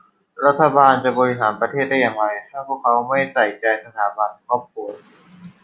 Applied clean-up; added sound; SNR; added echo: none; none; none; none.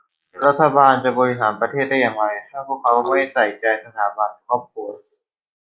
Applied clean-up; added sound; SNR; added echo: neural mask model Resemble Enhance denoiser.